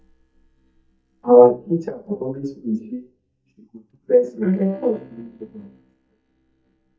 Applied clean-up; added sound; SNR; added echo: neural mask model DeepFilterNet 3.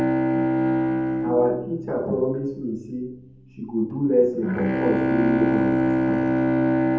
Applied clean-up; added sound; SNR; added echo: none; Bowed string instrument; -3 dB; reverberation time 0.7 s.